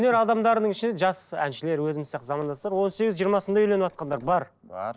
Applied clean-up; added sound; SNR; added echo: neural separator model SepFormer DNS4.